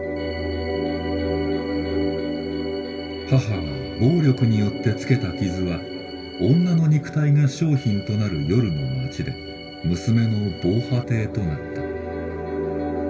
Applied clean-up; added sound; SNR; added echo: none; Organ; 19 dB; reverberation time 2.3 s.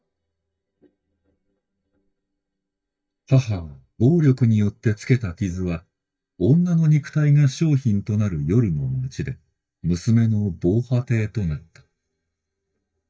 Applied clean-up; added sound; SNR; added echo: neural mask model DeepFilterNet 3.